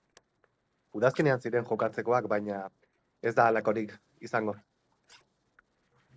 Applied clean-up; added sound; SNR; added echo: neural separator model SepFormer DNS4.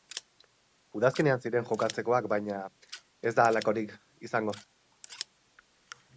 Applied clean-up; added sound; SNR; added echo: none; Scissors; 18 dB; none.